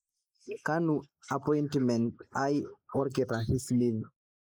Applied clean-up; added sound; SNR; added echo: neural mask model Resemble Enhance denoiser.